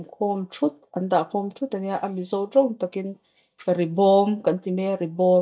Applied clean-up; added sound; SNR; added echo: neural mask model DeepFilterNet 3.